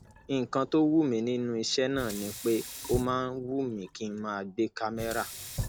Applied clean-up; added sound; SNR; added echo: none; Sink (filling or washing); 12 dB; none.